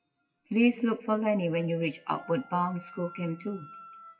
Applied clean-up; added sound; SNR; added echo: classical method WPE with log-MMSE.